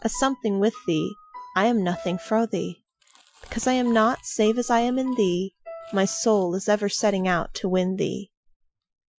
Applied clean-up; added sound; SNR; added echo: classical method Wiener filter.